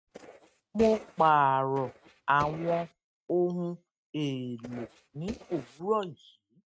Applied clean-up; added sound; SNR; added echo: neural mask model RNNoise.